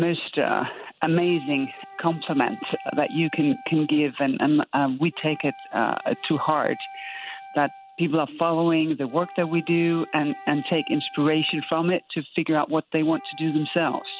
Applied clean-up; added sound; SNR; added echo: none; Wind instrument, woodwind instrument; 19 dB; none.